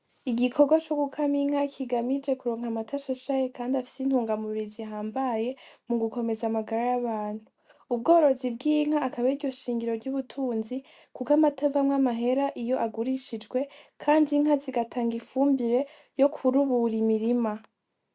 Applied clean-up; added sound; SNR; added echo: none; none; none; none.